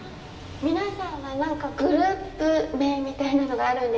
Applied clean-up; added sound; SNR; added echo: none; Explosion; 18 dB; reverberation time 1.9 s.